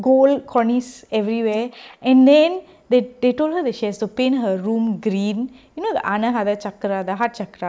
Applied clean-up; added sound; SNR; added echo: neural mask model Resemble Enhance denoiser.